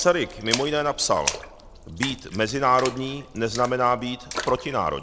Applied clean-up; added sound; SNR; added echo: none; Splash, splatter; 10 dB; none.